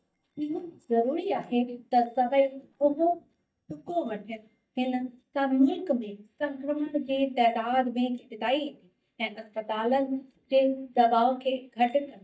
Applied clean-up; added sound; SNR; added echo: neural mask model DeepFilterNet 3.